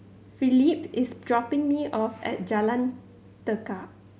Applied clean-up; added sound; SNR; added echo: none; none; none; none.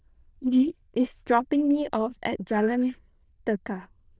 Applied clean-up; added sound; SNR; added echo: neural diffusion model UNIVERSE++.